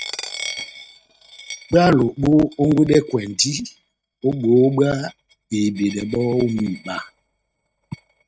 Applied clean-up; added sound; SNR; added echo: neural mask model RNNoise.